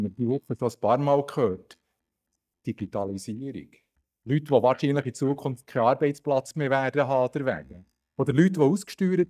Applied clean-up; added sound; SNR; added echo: neural mask model DeepFilterNet 3.